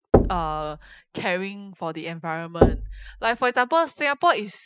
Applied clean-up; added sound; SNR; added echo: classical method spectral subtraction.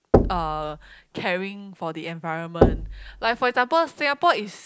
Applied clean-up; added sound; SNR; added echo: none; Knock; 0 dB; none.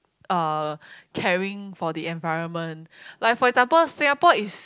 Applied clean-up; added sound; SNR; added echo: none; none; none; none.